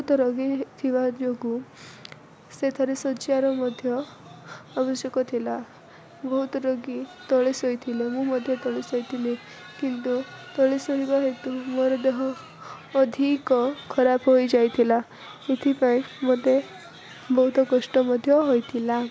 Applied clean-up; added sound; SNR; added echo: none; none; none; none.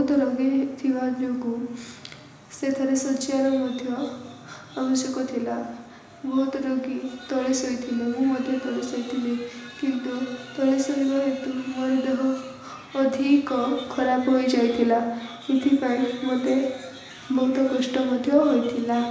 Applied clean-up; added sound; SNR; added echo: none; none; none; reverberation time 1.0 s.